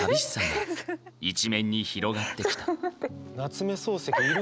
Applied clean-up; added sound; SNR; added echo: none; none; none; none.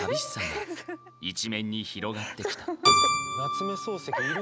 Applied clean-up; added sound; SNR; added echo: none; Keyboard (musical); -2 dB; none.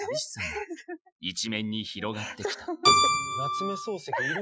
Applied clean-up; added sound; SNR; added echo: classical method Wiener filter.